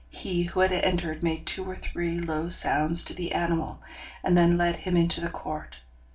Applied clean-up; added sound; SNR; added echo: none; none; none; reverberation time 0.2 s.